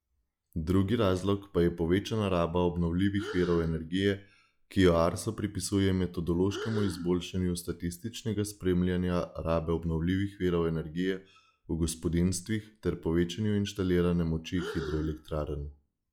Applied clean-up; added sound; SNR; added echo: classical method log-MMSE.